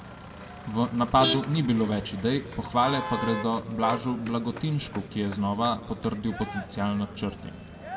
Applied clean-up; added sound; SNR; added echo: none; Motor vehicle (road); 9 dB; reverberation time 1.1 s.